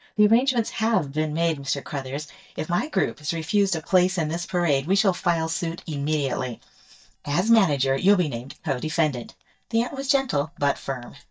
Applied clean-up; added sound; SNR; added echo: neural mask model DeepFilterNet 3.